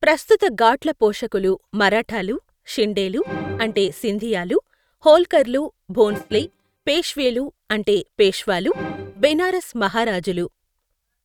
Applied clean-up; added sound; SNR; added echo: neural mask model RNNoise.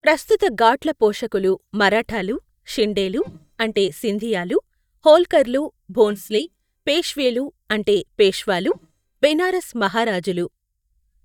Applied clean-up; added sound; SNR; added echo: neural mask model DeepFilterNet 3.